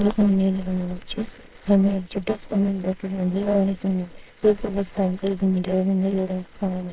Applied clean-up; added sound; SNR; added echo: neural separator model SepFormer WHAMR!.